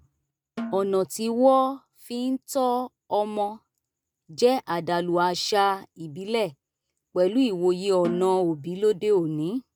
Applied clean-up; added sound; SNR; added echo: neural mask model RNNoise.